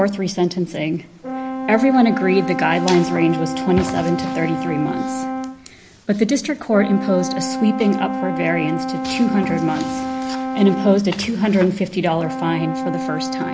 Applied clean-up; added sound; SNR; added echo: none; Brass instrument; 6 dB; none.